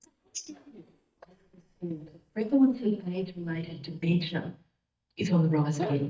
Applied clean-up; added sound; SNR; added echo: neural mask model DeepFilterNet 3.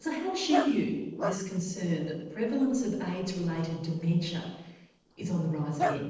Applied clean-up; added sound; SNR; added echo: neural separator model SepFormer DNS4.